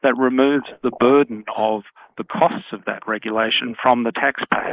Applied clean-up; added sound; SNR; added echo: neural mask model Resemble Enhance denoiser.